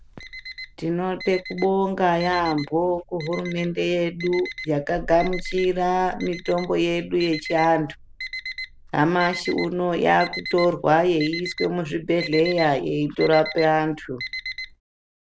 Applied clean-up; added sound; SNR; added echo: none; Alarm; 13 dB; none.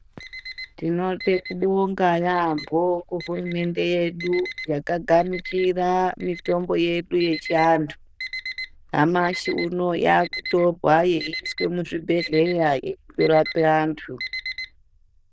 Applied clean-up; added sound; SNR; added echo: neural diffusion model UNIVERSE++.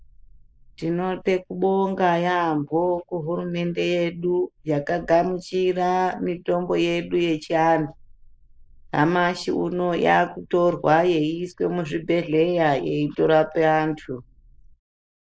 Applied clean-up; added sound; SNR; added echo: neural mask model Resemble Enhance denoiser.